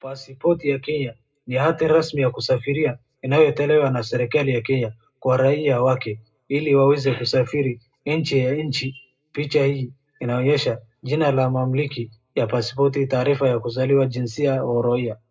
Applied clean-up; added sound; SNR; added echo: none; none; none; reverberation time 0.2 s.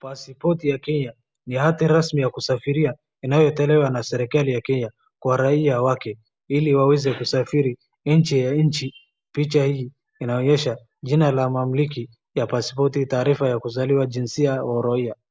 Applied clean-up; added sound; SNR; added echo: none; none; none; none.